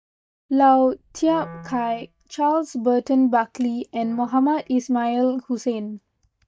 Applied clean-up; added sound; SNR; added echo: neural mask model DeepFilterNet 3.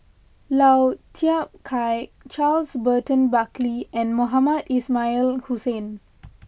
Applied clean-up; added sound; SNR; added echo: none; none; none; none.